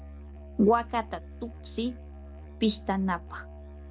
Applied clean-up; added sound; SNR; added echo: none; Musical instrument; 13 dB; none.